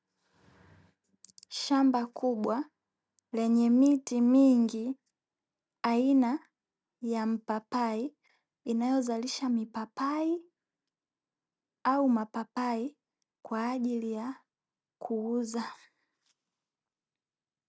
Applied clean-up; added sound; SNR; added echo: none; none; none; none.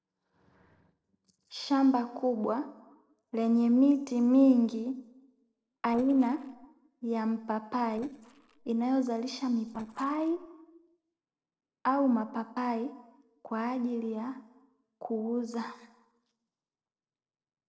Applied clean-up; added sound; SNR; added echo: neural separator model SepFormer DNS4.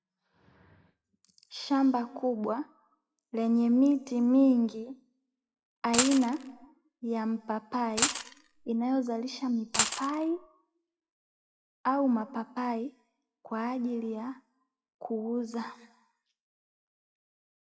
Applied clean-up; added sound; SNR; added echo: classical method WPE with log-MMSE.